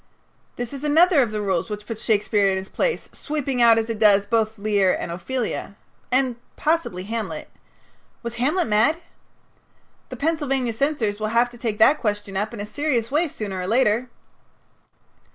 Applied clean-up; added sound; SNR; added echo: none; none; none; none.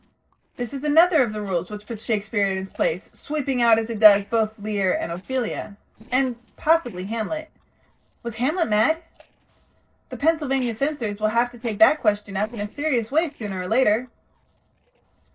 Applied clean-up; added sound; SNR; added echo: neural separator model SepFormer DNS4.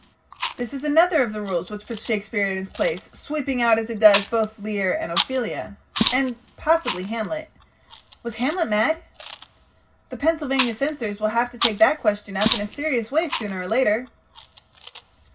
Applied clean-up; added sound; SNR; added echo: none; Chewing, mastication; 9 dB; reverberation time 0.4 s.